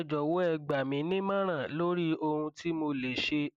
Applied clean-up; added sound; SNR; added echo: none; none; none; none.